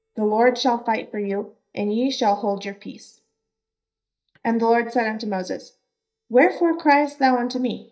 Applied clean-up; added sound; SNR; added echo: neural mask model DeepFilterNet 3.